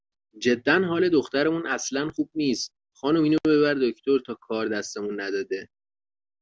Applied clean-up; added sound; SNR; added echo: none; none; none; none.